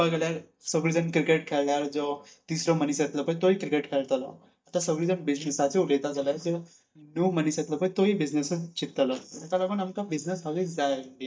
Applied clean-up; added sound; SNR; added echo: neural mask model DeepFilterNet 3.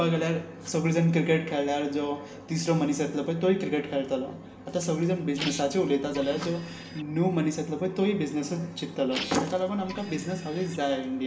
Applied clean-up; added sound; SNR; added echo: none; Printer; 12 dB; reverberation time 0.7 s.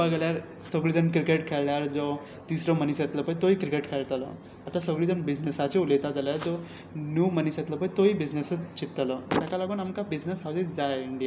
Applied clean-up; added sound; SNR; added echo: none; none; none; none.